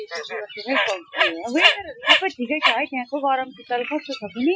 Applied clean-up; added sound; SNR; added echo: classical method Wiener filter.